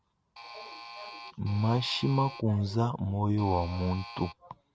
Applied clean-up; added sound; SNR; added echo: none; Alarm; 15 dB; none.